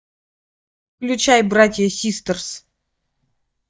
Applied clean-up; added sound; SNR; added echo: neural mask model DeepFilterNet 3.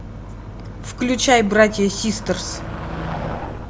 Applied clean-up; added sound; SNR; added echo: none; Motor vehicle (road); 12 dB; none.